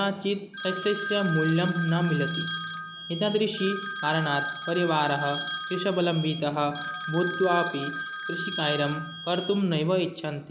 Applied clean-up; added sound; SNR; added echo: none; Telephone; 7 dB; none.